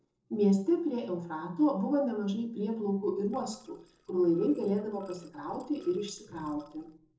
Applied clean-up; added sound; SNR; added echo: neural separator model SepFormer DNS4.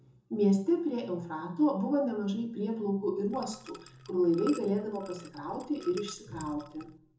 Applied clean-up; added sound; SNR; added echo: none; Liquid; 20 dB; reverberation time 0.5 s.